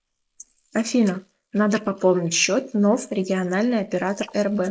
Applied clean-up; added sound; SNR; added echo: neural mask model Resemble Enhance denoiser.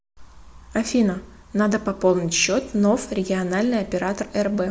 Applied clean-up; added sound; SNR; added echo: none; none; none; none.